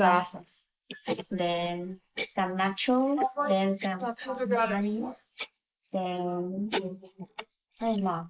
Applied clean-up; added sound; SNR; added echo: neural mask model Resemble Enhance denoiser.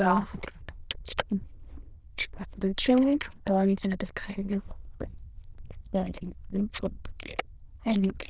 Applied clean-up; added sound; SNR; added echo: neural diffusion model UNIVERSE++.